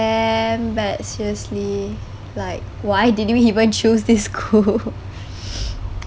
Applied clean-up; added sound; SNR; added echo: none; none; none; none.